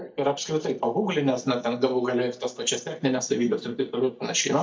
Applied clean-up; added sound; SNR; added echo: neural mask model DeepFilterNet 3.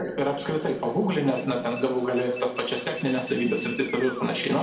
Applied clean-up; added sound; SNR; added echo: none; Alarm; 14 dB; reverberation time 2.0 s.